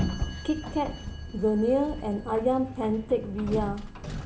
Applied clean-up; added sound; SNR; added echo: none; Sliding door; 7 dB; none.